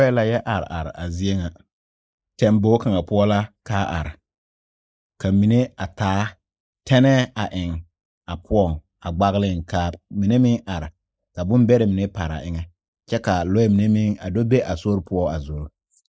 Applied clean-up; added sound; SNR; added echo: neural mask model Resemble Enhance denoiser.